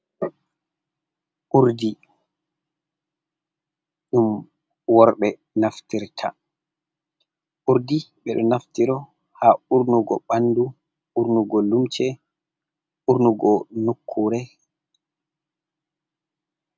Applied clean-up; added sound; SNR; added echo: none; none; none; none.